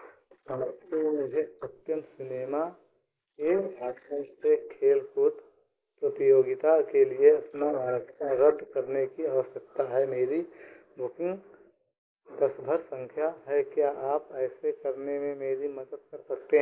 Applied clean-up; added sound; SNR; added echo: neural mask model Resemble Enhance denoiser.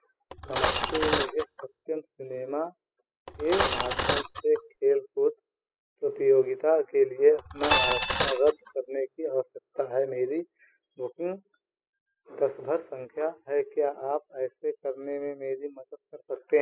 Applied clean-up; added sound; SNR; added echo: classical method spectral subtraction.